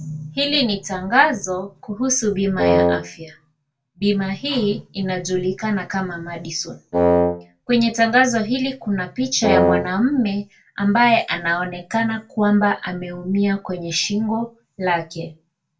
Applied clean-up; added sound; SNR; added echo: none; Wind instrument, woodwind instrument; -3 dB; reverberation time 0.2 s.